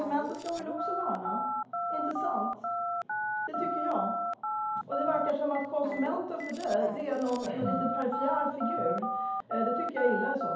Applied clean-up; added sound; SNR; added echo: none; Telephone; 1 dB; reverberation time 2.2 s.